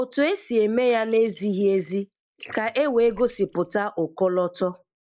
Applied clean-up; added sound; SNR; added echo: neural mask model Resemble Enhance denoiser.